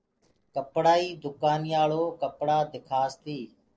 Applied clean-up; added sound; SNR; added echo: neural separator model SepFormer DNS4.